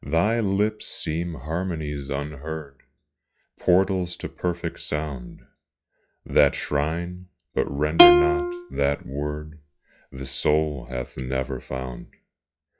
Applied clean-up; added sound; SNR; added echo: classical method log-MMSE.